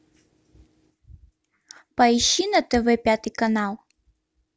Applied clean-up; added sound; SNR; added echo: none; none; none; none.